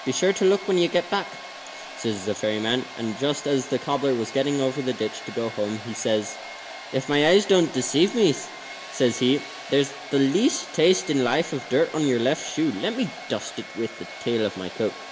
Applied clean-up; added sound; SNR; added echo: none; Domestic sounds, home sounds; 14 dB; reverberation time 1.1 s.